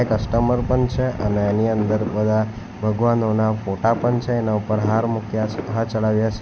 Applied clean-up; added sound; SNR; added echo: none; Fireworks; 14 dB; none.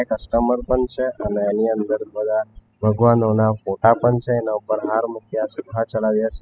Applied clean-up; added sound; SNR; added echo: classical method spectral subtraction.